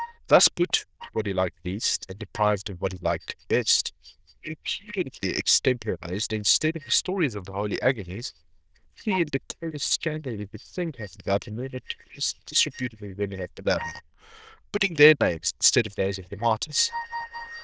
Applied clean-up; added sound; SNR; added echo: neural diffusion model UNIVERSE++.